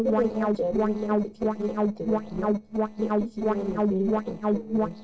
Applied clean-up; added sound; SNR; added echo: neural separator model SepFormer DNS4.